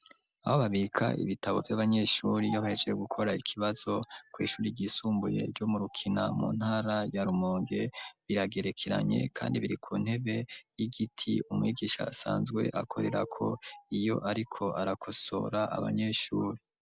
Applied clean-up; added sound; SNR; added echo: none; none; none; none.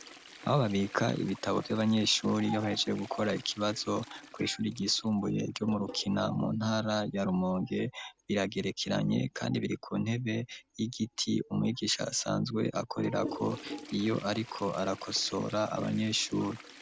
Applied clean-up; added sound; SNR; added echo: none; Toilet flush; 18 dB; none.